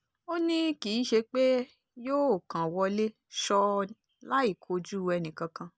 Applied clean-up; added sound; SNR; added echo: none; none; none; none.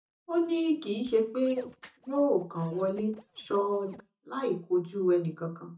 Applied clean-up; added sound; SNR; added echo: neural mask model DeepFilterNet 3.